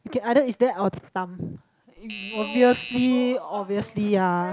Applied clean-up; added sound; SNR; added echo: none; Doorbell; 12 dB; none.